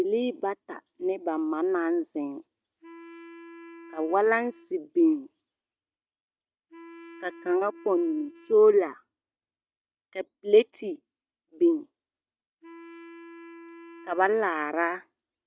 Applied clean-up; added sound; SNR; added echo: neural mask model RNNoise.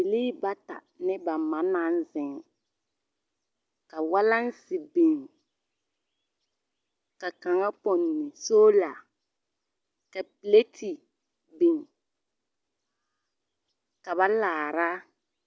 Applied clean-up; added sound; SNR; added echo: none; none; none; none.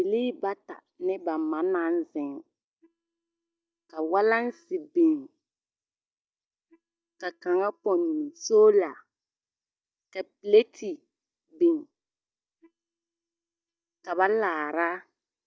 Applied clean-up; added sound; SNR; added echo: neural mask model DeepFilterNet 3.